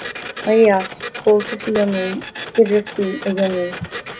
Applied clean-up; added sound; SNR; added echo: none; Printer; 12 dB; none.